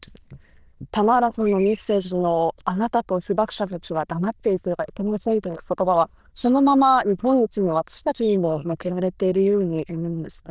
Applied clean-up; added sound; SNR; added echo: neural diffusion model UNIVERSE++.